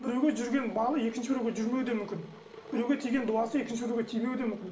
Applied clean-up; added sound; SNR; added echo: none; Boiling / Water; 20 dB; reverberation time 0.5 s.